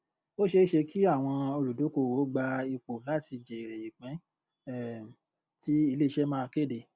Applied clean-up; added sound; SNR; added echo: none; none; none; none.